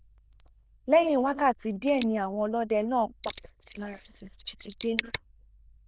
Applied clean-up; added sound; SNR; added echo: neural diffusion model UNIVERSE++.